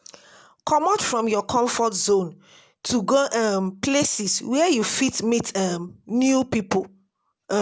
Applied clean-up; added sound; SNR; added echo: none; none; none; none.